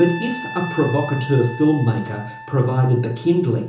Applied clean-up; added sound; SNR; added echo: none; Trumpet; 14 dB; reverberation time 0.6 s.